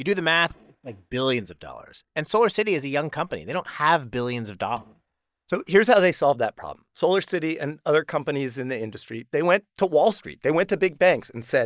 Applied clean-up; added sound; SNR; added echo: neural mask model DeepFilterNet 3.